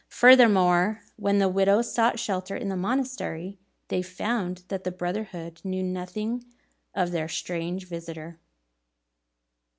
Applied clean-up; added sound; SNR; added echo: none; none; none; none.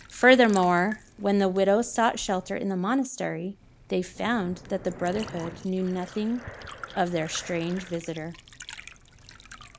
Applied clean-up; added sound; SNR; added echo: none; Breathing + Liquid; 18 dB; none.